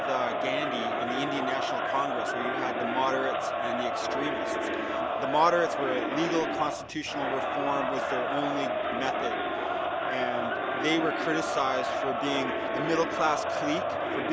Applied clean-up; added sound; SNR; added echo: none; Crowd; -2 dB; none.